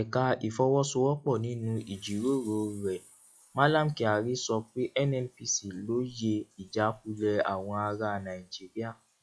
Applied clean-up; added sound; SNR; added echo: classical method log-MMSE.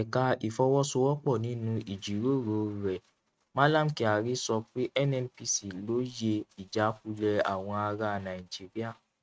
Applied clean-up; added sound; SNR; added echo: neural mask model RNNoise.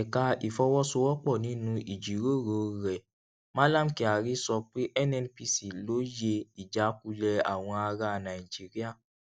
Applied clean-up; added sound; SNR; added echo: none; none; none; none.